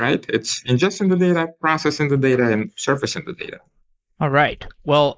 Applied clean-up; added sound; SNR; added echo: neural mask model Resemble Enhance denoiser.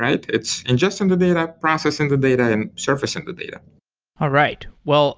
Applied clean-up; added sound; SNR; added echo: none; none; none; none.